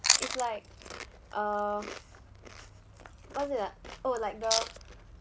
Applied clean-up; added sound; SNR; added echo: none; Chewing, mastication; 0 dB; none.